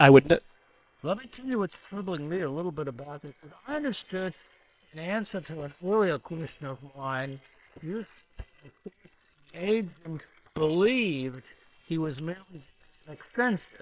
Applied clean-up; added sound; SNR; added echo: neural separator model SepFormer WHAM!.